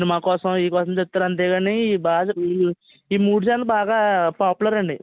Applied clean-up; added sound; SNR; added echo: none; none; none; none.